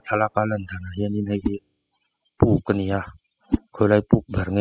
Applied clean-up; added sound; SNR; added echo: classical method spectral subtraction.